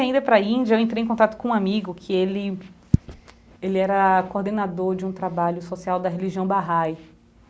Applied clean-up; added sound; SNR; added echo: none; none; none; none.